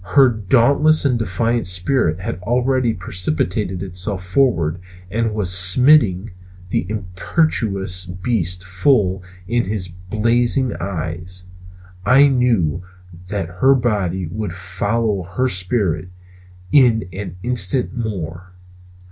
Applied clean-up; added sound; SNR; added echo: none; none; none; none.